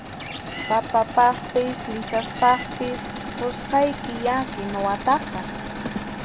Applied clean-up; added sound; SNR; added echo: none; Engine / Mechanisms + Bird; 8 dB; none.